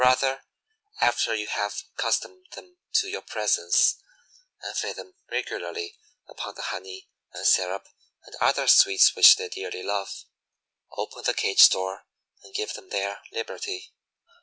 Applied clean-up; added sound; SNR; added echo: neural separator model SepFormer DNS4.